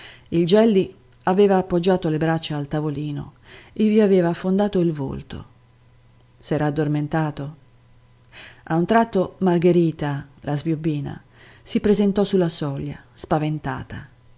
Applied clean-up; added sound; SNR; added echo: none; none; none; none.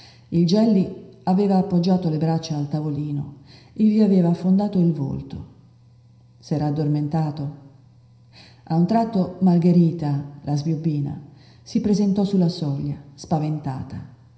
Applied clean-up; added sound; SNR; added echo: none; none; none; reverberation time 0.9 s.